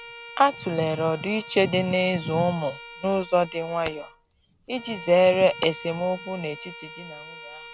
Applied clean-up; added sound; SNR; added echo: none; Hands + Bowed string instrument; 16 dB; none.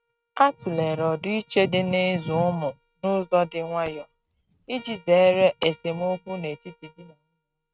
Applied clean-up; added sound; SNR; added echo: neural mask model RNNoise.